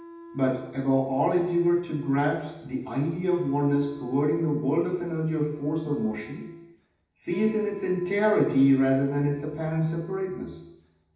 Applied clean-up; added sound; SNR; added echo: none; Wind instrument, woodwind instrument; 19 dB; reverberation time 0.8 s.